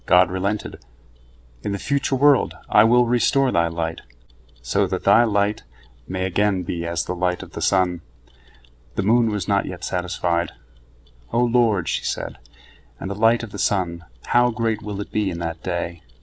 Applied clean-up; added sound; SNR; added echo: none; none; none; none.